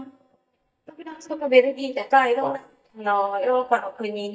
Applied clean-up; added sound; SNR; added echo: neural mask model DeepFilterNet 3.